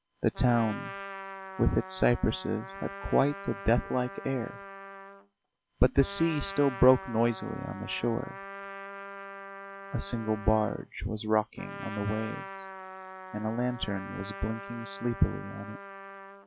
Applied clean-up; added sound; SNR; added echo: none; Trumpet; 13 dB; none.